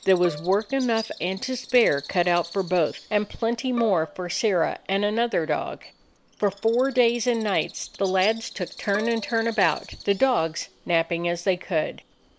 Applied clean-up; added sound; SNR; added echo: none; Bowed string instrument + Bird; 18 dB; none.